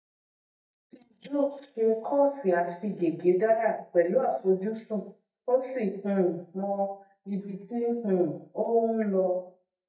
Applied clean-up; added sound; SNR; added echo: neural mask model DeepFilterNet 3.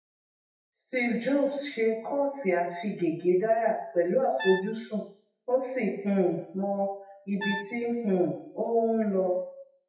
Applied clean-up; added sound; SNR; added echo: classical method WPE with log-MMSE.